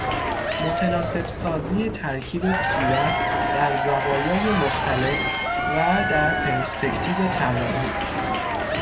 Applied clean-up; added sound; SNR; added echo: none; Fire + Applause / Crowd / Cheering; -1 dB; none.